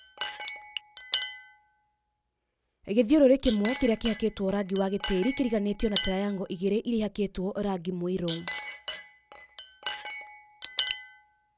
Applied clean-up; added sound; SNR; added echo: none; Chink, clink; 8 dB; none.